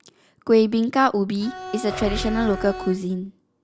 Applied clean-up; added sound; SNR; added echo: none; Animal + Bowed string instrument; 9 dB; none.